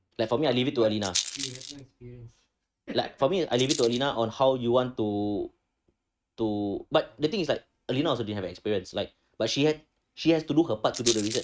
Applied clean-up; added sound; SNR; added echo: neural mask model RNNoise.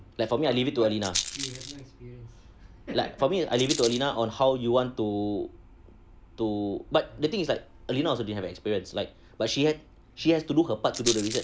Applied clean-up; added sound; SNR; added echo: none; Rattle; 12 dB; none.